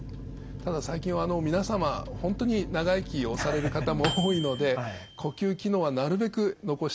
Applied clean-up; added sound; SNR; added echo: none; Microwave oven; 10 dB; none.